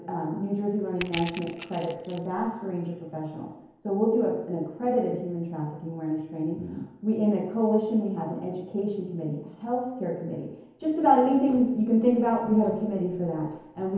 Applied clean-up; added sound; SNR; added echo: none; Crushing; 10 dB; reverberation time 1.0 s.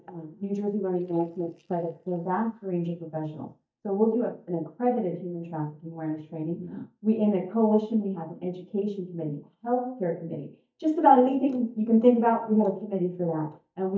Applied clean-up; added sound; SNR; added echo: neural mask model DeepFilterNet 3.